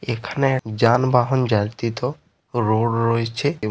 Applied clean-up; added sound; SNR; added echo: none; none; none; none.